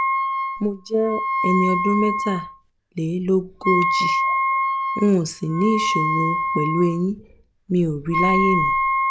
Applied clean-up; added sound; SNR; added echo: none; Wind instrument, woodwind instrument; 0 dB; none.